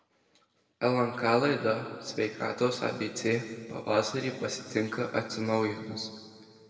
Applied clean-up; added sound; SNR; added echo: none; none; none; reverberation time 1.7 s.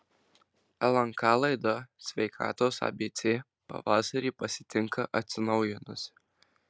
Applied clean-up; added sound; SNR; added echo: none; none; none; none.